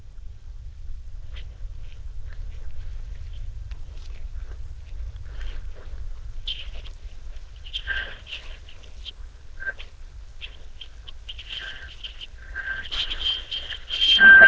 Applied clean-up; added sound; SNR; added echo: neural diffusion model UNIVERSE++.